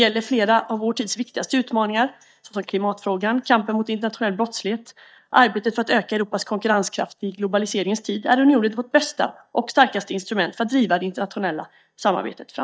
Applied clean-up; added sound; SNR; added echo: neural mask model DeepFilterNet 3.